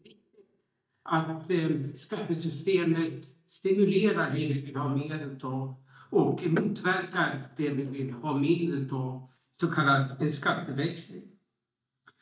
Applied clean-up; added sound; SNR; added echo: neural mask model DeepFilterNet 3.